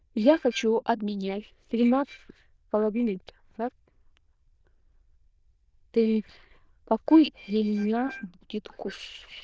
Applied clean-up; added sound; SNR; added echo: neural diffusion model UNIVERSE++.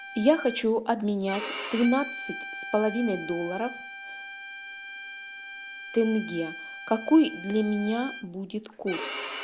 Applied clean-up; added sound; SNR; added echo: none; Bowed string instrument; 10 dB; none.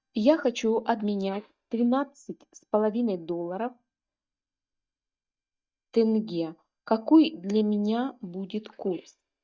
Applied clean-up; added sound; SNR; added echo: neural mask model DeepFilterNet 3.